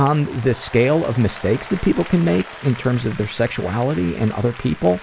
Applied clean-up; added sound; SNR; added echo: none; Applause; 17 dB; none.